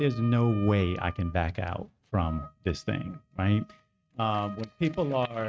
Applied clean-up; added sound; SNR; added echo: neural mask model RNNoise.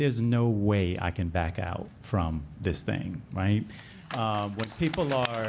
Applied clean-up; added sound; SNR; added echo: none; none; none; none.